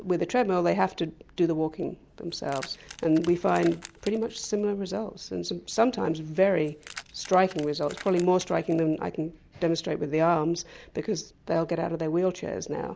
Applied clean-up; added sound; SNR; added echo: none; Keys jangling; 19 dB; none.